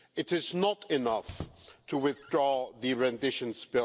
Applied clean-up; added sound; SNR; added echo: none; Squeak; 19 dB; none.